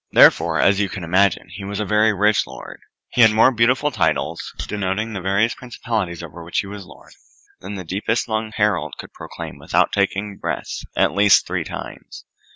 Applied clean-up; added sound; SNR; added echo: none; none; none; none.